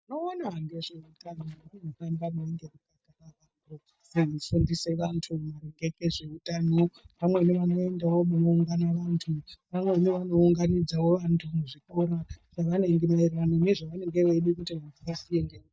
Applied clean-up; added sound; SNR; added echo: neural mask model DeepFilterNet 3.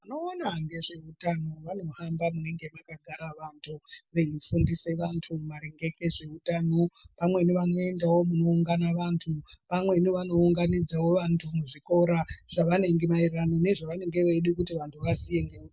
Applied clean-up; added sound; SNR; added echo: none; none; none; none.